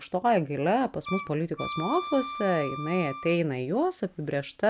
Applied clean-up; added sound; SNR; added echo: none; Wind instrument, woodwind instrument; 10 dB; none.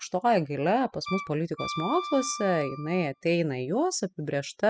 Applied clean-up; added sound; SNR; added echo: classical method spectral subtraction.